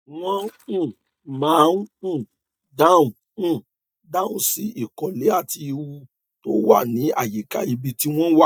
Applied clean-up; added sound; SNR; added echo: neural mask model DeepFilterNet 3.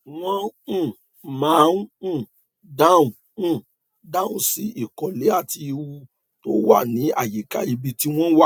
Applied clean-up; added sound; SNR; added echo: none; none; none; none.